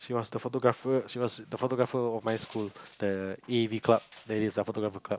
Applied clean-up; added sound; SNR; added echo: none; none; none; none.